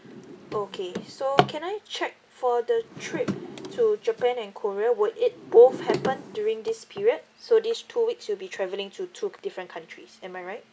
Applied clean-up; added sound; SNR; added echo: none; Drawer open or close; 9 dB; none.